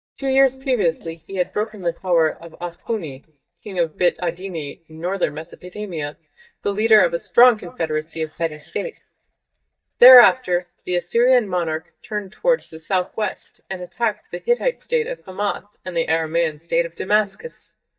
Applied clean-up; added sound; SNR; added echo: neural mask model DeepFilterNet 3.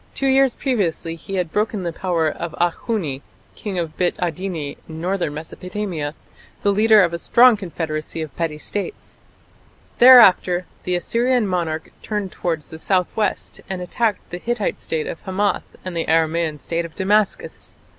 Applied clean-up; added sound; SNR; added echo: none; none; none; none.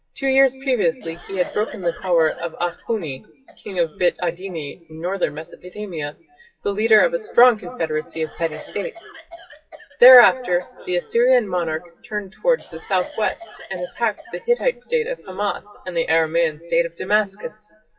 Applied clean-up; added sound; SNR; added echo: classical method WPE with log-MMSE.